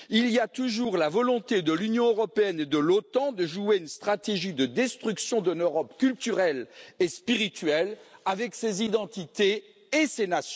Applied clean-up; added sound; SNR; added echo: none; none; none; none.